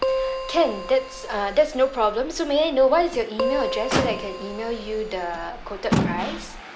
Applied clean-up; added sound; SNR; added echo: none; Keyboard (musical) + Motor vehicle (road); 5 dB; none.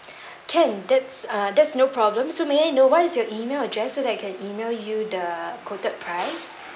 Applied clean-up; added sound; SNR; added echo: none; none; none; none.